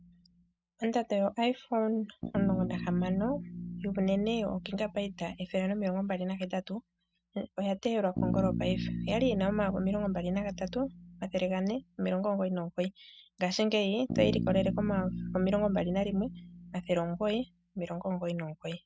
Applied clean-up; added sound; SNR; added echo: neural mask model RNNoise.